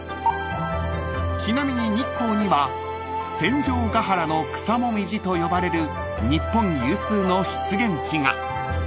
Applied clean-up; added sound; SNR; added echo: none; none; none; none.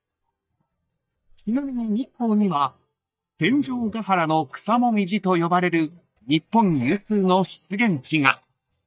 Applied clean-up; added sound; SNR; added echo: neural mask model DeepFilterNet 3.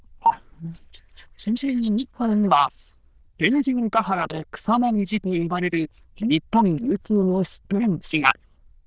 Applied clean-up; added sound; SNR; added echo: neural diffusion model UNIVERSE++.